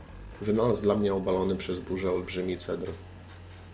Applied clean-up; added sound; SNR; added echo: none; Engine; 16 dB; none.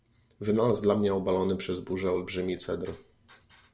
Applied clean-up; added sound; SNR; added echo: none; none; none; none.